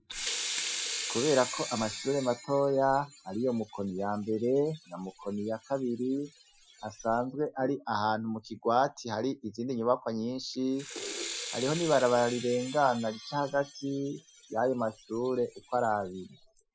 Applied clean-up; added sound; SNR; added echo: classical method Wiener filter.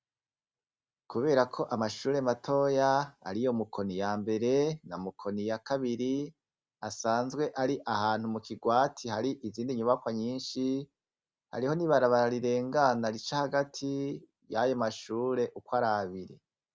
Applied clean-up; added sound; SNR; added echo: none; none; none; none.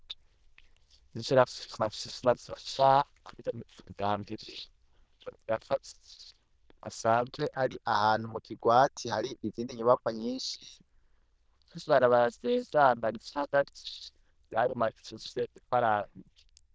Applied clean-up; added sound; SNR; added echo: neural diffusion model UNIVERSE++.